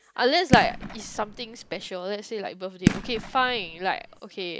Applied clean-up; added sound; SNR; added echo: none; Fireworks; 1 dB; none.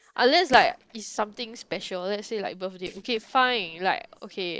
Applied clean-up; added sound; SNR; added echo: neural separator model SepFormer DNS4.